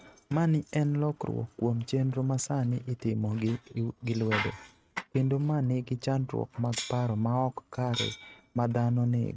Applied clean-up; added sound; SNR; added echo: neural mask model RNNoise.